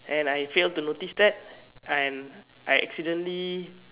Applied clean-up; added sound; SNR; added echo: none; none; none; none.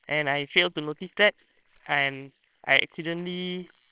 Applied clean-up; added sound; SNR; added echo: neural separator model SepFormer WHAMR!.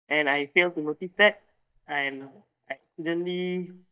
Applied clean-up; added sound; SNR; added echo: neural mask model DeepFilterNet 3.